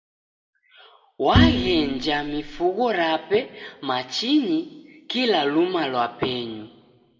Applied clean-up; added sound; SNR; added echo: none; Bowed string instrument; -2 dB; reverberation time 1.0 s.